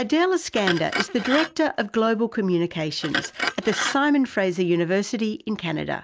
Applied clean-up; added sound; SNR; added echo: none; Glass; 8 dB; none.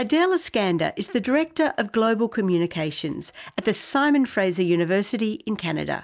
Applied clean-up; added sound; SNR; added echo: none; none; none; none.